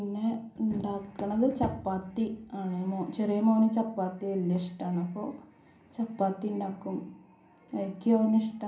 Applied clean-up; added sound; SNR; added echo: none; none; none; reverberation time 0.6 s.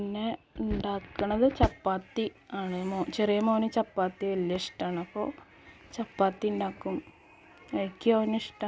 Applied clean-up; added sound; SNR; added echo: none; none; none; none.